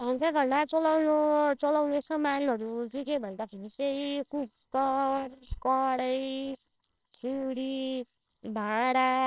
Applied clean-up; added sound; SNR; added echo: neural separator model SepFormer WHAMR!.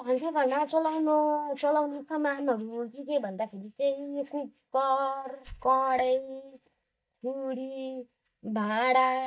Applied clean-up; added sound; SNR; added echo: neural mask model DeepFilterNet 3.